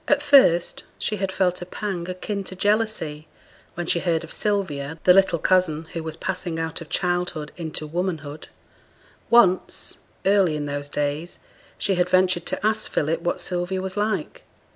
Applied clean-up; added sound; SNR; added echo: none; none; none; none.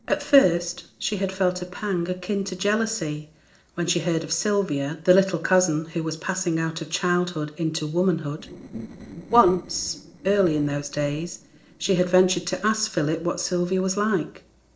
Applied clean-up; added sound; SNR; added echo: neural separator model SepFormer DNS4.